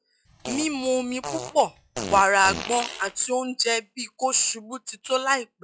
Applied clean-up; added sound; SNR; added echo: classical method log-MMSE.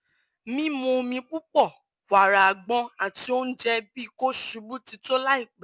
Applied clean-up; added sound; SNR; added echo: none; none; none; none.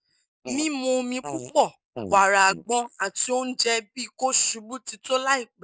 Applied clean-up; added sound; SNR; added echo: neural mask model Resemble Enhance denoiser.